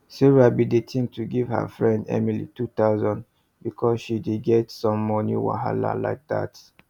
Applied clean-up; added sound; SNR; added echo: none; none; none; none.